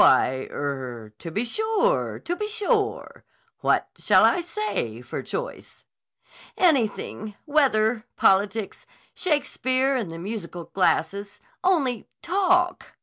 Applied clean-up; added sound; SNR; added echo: none; none; none; none.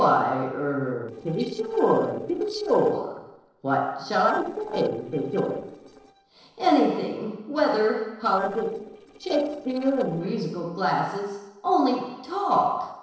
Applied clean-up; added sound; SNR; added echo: neural separator model SepFormer DNS4.